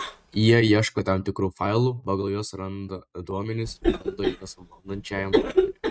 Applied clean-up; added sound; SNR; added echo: neural mask model RNNoise.